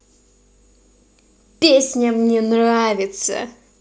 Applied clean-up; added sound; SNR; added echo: none; none; none; none.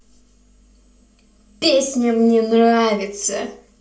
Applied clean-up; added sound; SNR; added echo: none; none; none; reverberation time 0.3 s.